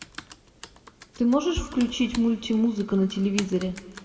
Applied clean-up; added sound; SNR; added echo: none; Computer keyboard; 17 dB; reverberation time 1.7 s.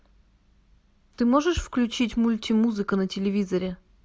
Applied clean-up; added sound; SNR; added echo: none; none; none; none.